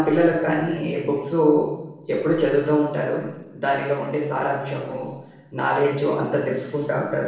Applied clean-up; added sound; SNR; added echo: none; none; none; reverberation time 0.9 s.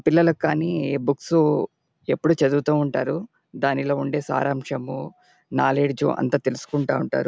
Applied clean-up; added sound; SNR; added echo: none; none; none; none.